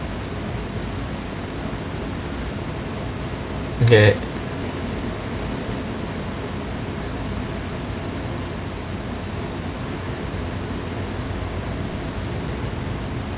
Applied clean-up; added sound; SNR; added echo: none; Aircraft; 13 dB; none.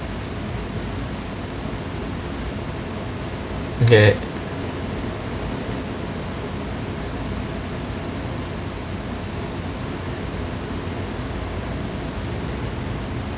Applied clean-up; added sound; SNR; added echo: none; none; none; none.